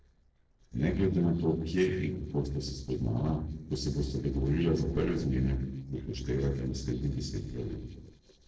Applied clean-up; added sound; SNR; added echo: neural separator model SepFormer DNS4.